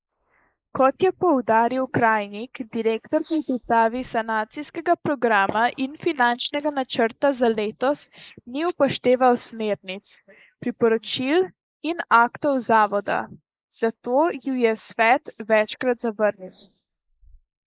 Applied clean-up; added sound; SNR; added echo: neural mask model Resemble Enhance denoiser.